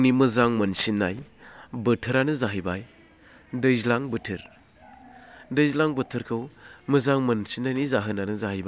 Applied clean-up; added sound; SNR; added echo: none; none; none; none.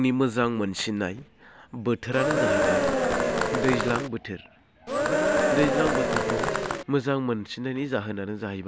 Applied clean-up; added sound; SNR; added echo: none; Cheering; -4 dB; none.